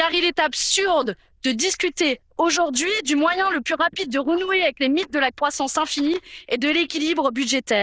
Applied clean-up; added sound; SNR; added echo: neural diffusion model UNIVERSE++.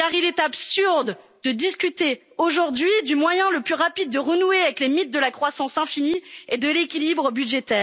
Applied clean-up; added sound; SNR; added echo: none; none; none; none.